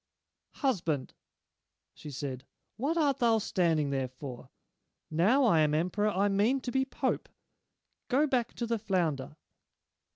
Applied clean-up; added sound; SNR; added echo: none; none; none; none.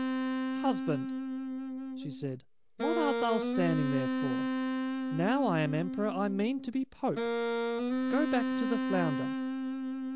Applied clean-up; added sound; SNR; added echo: none; Wind instrument, woodwind instrument; -1 dB; none.